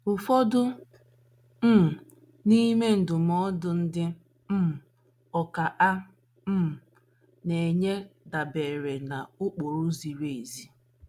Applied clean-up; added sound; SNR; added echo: none; none; none; none.